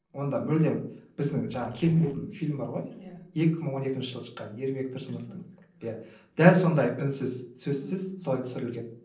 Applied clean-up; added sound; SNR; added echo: neural separator model SepFormer DNS4.